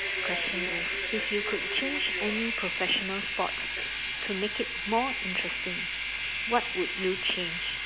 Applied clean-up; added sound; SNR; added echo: none; Train; -1 dB; none.